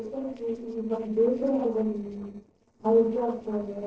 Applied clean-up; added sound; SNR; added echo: neural separator model SepFormer DNS4.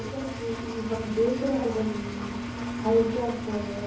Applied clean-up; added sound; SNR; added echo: none; Engine; 6 dB; reverberation time 0.6 s.